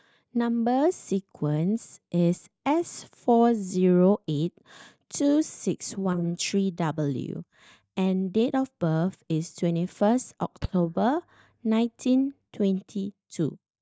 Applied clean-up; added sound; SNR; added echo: neural mask model DeepFilterNet 3.